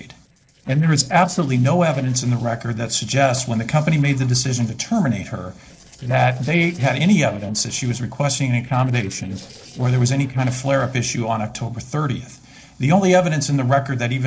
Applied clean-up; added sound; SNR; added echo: neural separator model SepFormer DNS4.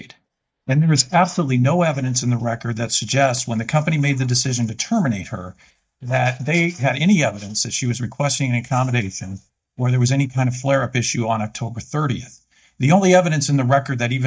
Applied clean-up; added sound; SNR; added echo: neural mask model DeepFilterNet 3.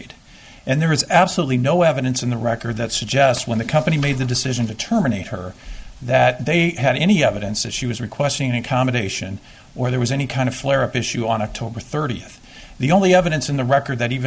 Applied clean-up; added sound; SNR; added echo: none; none; none; none.